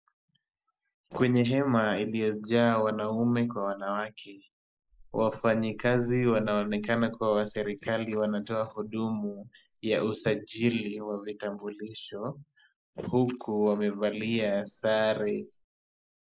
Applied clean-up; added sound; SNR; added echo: neural mask model Resemble Enhance denoiser.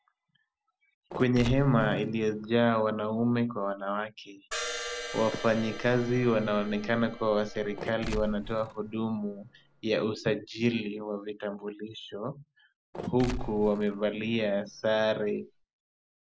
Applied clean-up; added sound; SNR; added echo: none; Crash cymbal + Mechanisms; 11 dB; none.